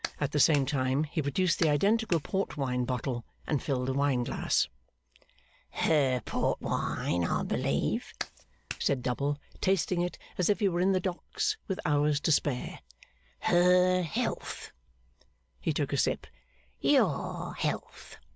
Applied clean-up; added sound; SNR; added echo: none; Clapping; 12 dB; none.